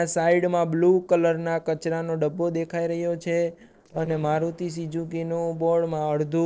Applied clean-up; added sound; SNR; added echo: neural separator model SepFormer DNS4.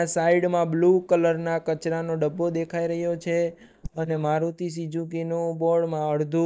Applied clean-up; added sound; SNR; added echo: neural mask model DeepFilterNet 3.